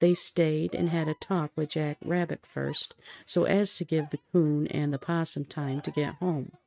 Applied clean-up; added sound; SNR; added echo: neural mask model RNNoise.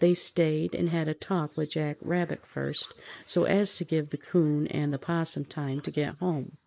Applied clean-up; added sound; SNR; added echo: neural mask model Resemble Enhance denoiser.